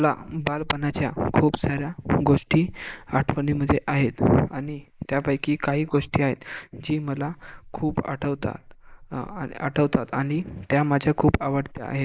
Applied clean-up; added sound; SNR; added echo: neural mask model Resemble Enhance denoiser.